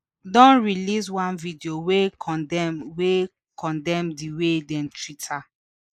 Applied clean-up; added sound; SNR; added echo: neural mask model Resemble Enhance denoiser.